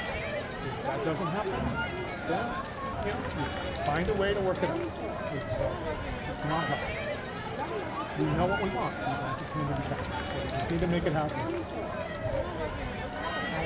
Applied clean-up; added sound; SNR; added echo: none; Crowd; -2 dB; none.